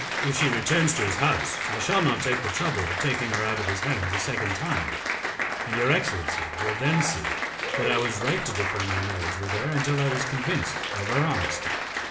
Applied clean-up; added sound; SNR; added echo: none; Applause; 1 dB; reverberation time 0.6 s.